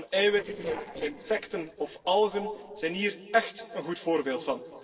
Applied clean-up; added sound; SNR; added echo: neural separator model SepFormer DNS4.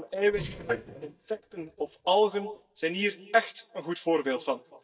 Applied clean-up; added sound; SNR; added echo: neural mask model DeepFilterNet 3.